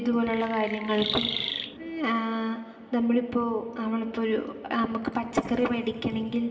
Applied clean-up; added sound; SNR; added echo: none; Chirp, tweet; 5 dB; reverberation time 2.9 s.